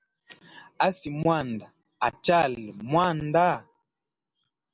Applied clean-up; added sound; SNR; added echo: none; none; none; none.